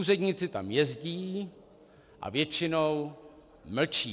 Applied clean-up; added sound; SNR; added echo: none; none; none; none.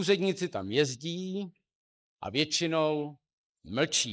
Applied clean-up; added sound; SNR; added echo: neural mask model Resemble Enhance denoiser.